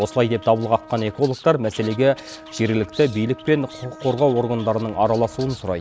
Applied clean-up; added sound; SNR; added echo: none; Trumpet + Animal; 19 dB; none.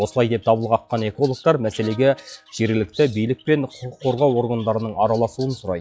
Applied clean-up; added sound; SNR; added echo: classical method log-MMSE.